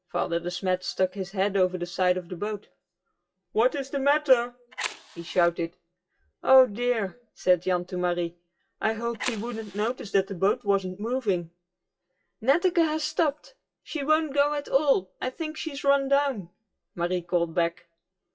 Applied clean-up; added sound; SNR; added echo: classical method WPE with log-MMSE.